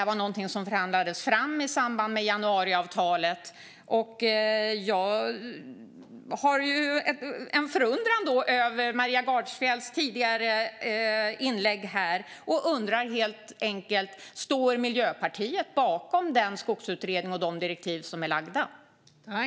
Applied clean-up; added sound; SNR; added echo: none; none; none; none.